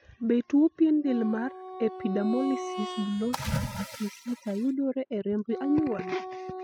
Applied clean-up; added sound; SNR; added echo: classical method spectral subtraction.